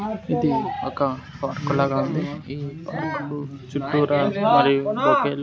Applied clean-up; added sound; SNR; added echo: none; none; none; none.